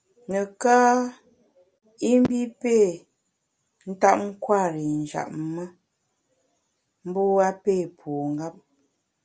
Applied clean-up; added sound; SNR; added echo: none; none; none; none.